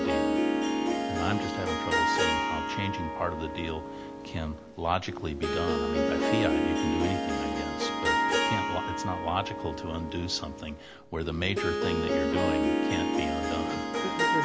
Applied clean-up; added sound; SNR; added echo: none; Harp; -5 dB; none.